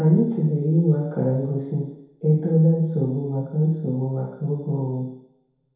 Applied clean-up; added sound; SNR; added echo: none; none; none; reverberation time 0.9 s.